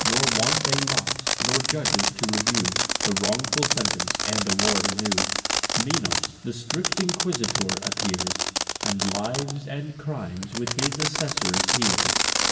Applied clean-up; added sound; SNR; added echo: none; Fireworks; -4 dB; reverberation time 1.0 s.